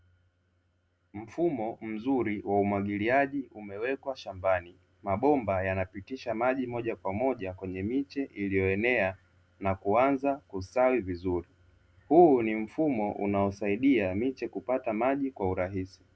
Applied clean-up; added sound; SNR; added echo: none; none; none; none.